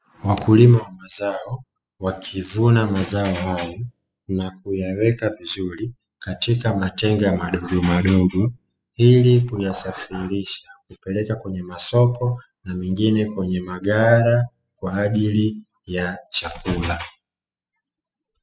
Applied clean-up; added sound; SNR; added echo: classical method spectral subtraction.